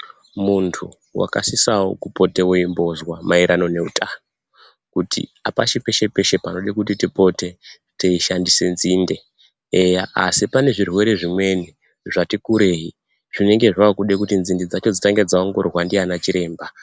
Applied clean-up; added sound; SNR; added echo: none; none; none; none.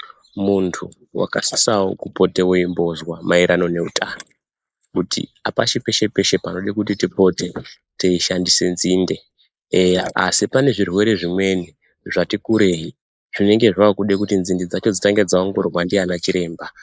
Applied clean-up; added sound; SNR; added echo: neural mask model Resemble Enhance denoiser.